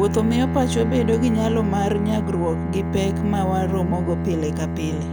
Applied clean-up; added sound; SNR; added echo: none; Bowed string instrument; 1 dB; none.